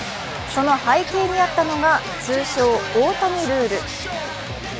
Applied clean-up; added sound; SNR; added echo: none; Bowed string instrument; 20 dB; none.